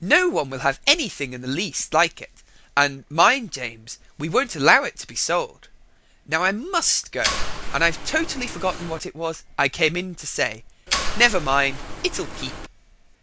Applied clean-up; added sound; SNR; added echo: none; Mechanisms; 3 dB; none.